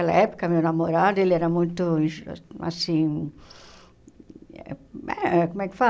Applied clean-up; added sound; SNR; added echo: none; none; none; none.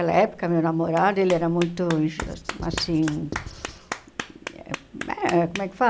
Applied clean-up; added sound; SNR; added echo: none; Writing + Clapping; 12 dB; none.